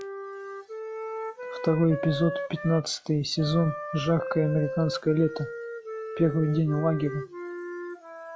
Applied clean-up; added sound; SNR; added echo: classical method log-MMSE.